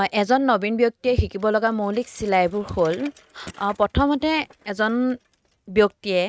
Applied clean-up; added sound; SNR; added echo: neural mask model RNNoise.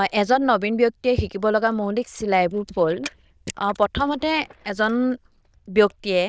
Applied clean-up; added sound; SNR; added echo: neural diffusion model UNIVERSE++.